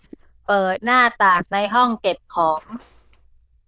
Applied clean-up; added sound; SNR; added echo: neural diffusion model UNIVERSE++.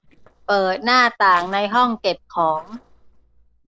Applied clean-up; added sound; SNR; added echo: neural separator model SepFormer DNS4.